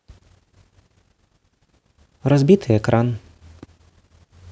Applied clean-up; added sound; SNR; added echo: none; none; none; none.